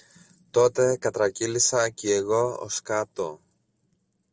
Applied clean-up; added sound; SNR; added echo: none; none; none; none.